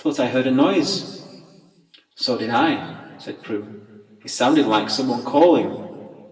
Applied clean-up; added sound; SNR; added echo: none; none; none; reverberation time 1.7 s.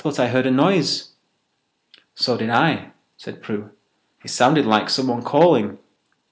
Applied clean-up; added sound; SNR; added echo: none; none; none; none.